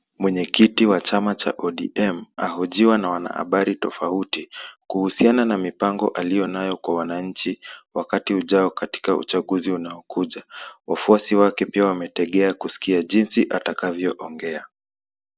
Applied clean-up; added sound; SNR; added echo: none; none; none; none.